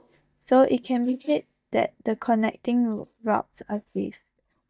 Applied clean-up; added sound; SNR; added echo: neural mask model DeepFilterNet 3.